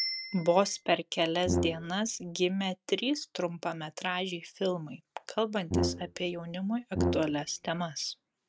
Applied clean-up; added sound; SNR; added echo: neural mask model RNNoise.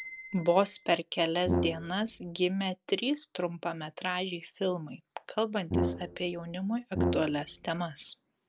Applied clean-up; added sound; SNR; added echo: none; Bicycle bell + Brass instrument; 6 dB; none.